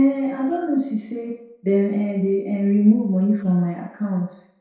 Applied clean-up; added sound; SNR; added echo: neural separator model SepFormer DNS4.